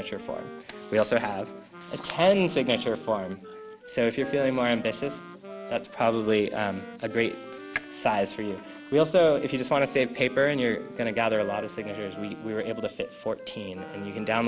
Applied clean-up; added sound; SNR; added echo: none; Wind instrument, woodwind instrument + Wind instrument, woodwind instrument; 14 dB; none.